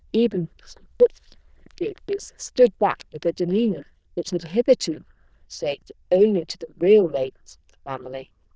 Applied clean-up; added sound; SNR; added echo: neural diffusion model UNIVERSE++.